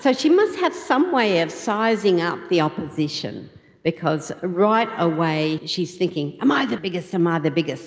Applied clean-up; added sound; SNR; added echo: none; none; none; none.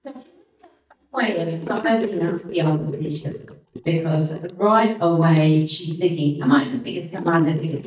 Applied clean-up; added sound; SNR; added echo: neural mask model DeepFilterNet 3.